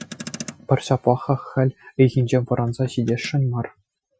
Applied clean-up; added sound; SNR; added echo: classical method Wiener filter.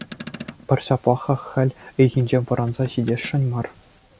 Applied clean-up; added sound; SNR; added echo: none; Motor vehicle (road); 19 dB; none.